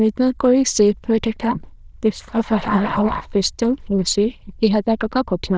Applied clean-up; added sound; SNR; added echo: neural diffusion model UNIVERSE++.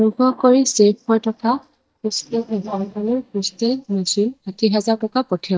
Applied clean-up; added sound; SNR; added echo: neural mask model DeepFilterNet 3.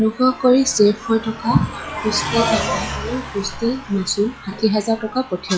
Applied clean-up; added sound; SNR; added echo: classical method log-MMSE.